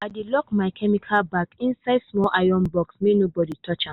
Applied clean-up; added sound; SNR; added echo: none; none; none; none.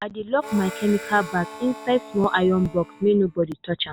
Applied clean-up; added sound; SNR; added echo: none; Harmonica; 16 dB; none.